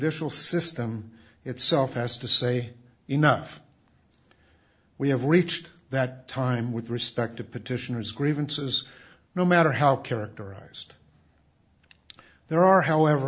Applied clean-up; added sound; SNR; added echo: none; none; none; none.